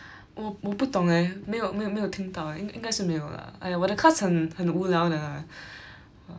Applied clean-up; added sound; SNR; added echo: none; none; none; none.